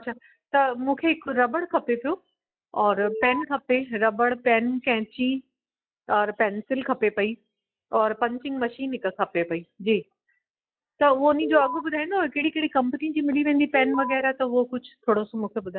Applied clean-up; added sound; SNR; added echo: classical method log-MMSE.